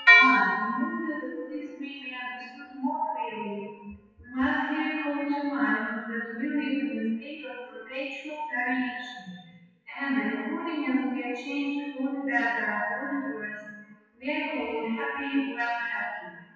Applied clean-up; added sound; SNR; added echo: classical method WPE with log-MMSE.